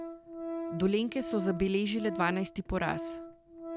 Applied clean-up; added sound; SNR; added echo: none; Organ; 8 dB; none.